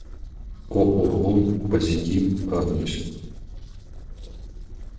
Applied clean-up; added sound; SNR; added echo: neural separator model SepFormer DNS4.